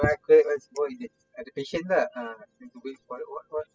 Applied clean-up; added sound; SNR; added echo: classical method spectral subtraction.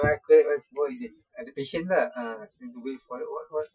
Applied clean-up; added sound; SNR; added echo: classical method Wiener filter.